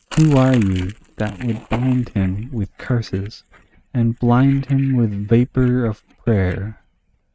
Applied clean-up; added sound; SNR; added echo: neural mask model RNNoise.